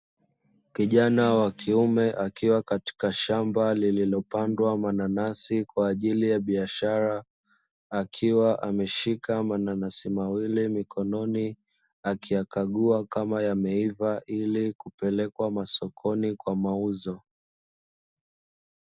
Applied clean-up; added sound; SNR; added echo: none; none; none; none.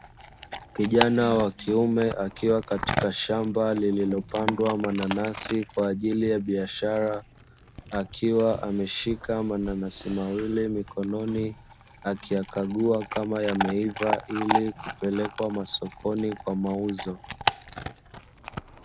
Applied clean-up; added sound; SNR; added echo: none; Chewing, mastication / Dog; 8 dB; none.